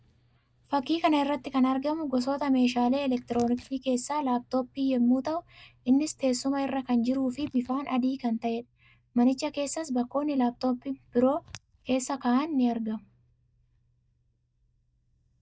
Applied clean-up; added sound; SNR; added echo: neural mask model DeepFilterNet 3.